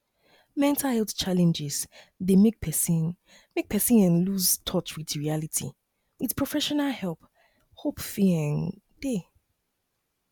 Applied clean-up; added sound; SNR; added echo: none; none; none; none.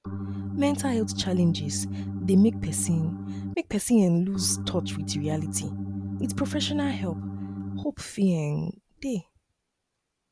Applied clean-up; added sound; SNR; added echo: none; Organ; 5 dB; none.